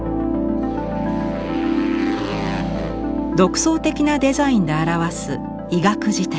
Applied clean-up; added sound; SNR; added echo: none; Motorcycle; 12 dB; none.